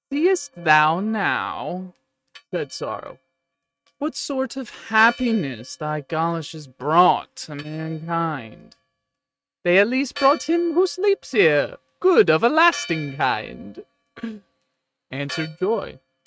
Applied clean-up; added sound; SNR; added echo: neural mask model RNNoise.